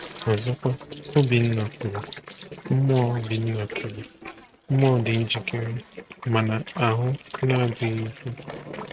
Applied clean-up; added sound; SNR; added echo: neural mask model RNNoise.